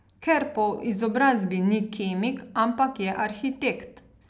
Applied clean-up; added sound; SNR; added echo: none; none; none; none.